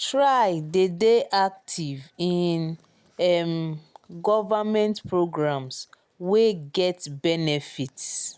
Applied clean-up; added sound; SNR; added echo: none; none; none; none.